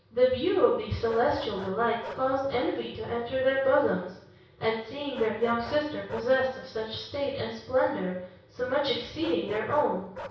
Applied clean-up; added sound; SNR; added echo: none; Bark; 18 dB; reverberation time 0.6 s.